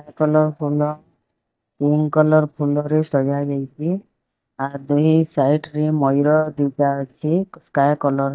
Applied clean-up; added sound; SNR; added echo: neural mask model DeepFilterNet 3.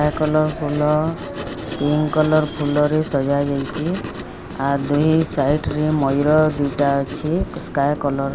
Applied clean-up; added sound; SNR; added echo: none; Writing; 11 dB; none.